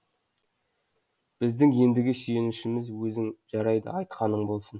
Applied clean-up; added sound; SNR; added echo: none; none; none; none.